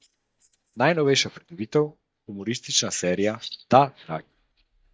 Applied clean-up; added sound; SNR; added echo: neural mask model DeepFilterNet 3.